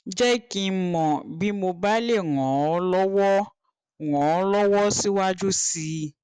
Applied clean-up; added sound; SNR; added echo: none; none; none; none.